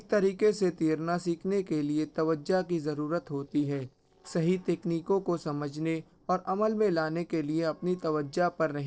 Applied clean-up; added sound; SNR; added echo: neural separator model SepFormer DNS4.